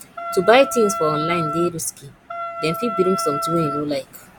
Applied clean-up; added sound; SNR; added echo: none; Wind instrument, woodwind instrument; 6 dB; none.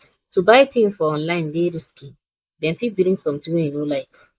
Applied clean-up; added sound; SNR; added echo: neural mask model Resemble Enhance denoiser.